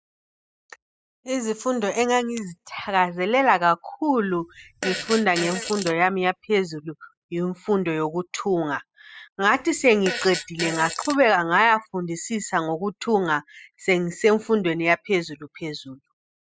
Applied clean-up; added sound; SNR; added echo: classical method spectral subtraction.